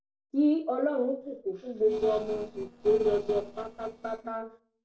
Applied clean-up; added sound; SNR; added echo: neural separator model SepFormer DNS4.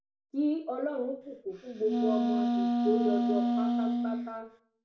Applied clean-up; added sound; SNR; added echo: none; Wind instrument, woodwind instrument; -5 dB; reverberation time 0.4 s.